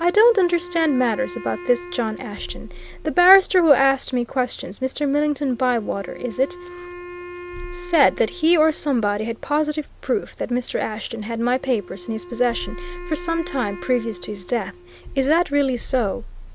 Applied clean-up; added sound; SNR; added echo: none; Wind instrument, woodwind instrument; 17 dB; none.